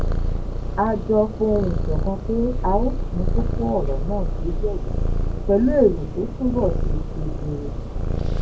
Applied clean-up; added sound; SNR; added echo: none; Purr; -1 dB; reverberation time 0.3 s.